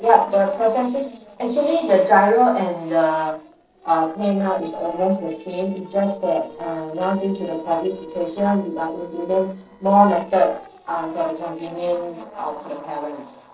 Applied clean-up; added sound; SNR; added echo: neural separator model SepFormer DNS4.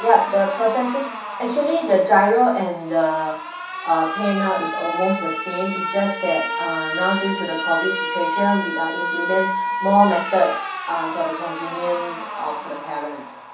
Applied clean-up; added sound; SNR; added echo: none; Alarm; 6 dB; reverberation time 0.7 s.